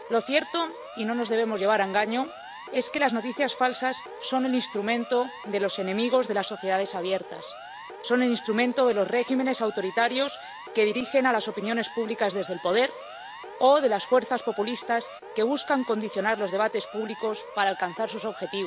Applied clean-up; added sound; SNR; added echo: none; Siren; 14 dB; none.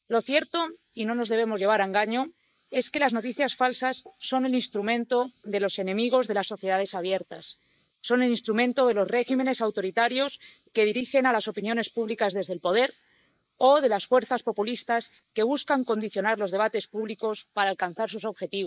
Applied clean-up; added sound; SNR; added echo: neural mask model Resemble Enhance denoiser.